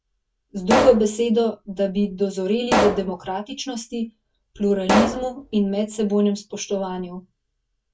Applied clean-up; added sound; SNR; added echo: none; Explosion; 3 dB; reverberation time 0.1 s.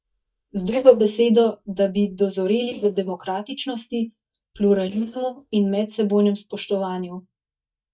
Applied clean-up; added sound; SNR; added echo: neural mask model DeepFilterNet 3.